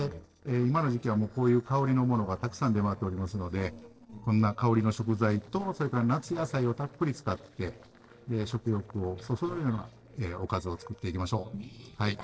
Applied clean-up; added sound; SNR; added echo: neural separator model SepFormer DNS4.